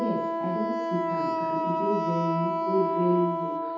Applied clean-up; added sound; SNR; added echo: none; Wind instrument, woodwind instrument; -1 dB; reverberation time 0.8 s.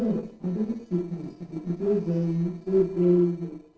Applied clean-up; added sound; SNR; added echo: neural separator model SepFormer DNS4.